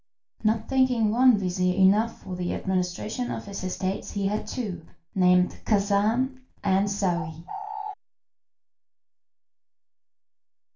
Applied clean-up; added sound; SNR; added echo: none; Bird; 8 dB; reverberation time 0.3 s.